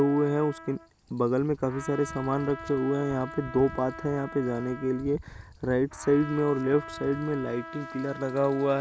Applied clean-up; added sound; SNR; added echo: none; Trumpet; 15 dB; none.